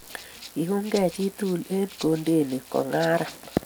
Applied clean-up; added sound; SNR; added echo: none; Rattle (instrument); 19 dB; none.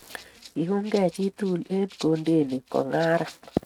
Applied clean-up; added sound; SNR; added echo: neural mask model RNNoise.